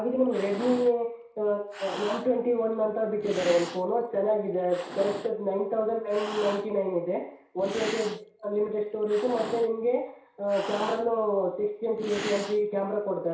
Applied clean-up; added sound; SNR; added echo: none; Cat; 13 dB; reverberation time 0.6 s.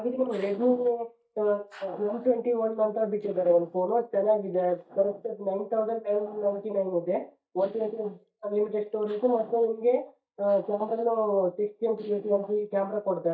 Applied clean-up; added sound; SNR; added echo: neural mask model DeepFilterNet 3.